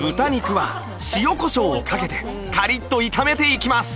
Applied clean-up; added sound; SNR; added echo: none; none; none; none.